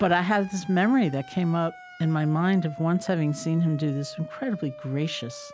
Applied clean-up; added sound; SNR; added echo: none; Siren; 18 dB; none.